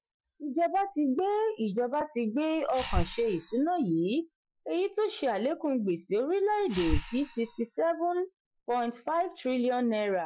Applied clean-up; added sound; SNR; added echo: classical method Wiener filter.